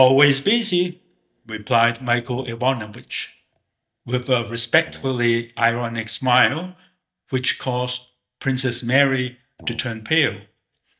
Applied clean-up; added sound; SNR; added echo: neural mask model DeepFilterNet 3.